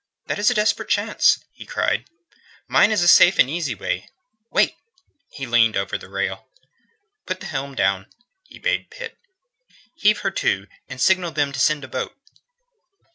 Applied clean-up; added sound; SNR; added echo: none; none; none; none.